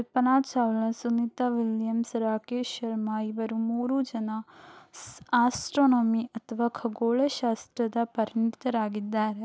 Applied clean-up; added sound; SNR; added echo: none; none; none; none.